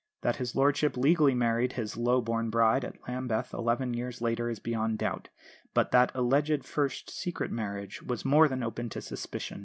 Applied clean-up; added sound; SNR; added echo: none; none; none; none.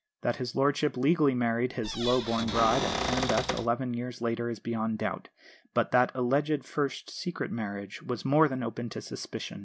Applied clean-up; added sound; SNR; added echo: none; Cupboard open or close / Door; 3 dB; none.